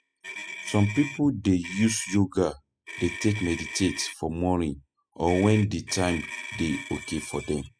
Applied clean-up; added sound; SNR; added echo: classical method spectral subtraction.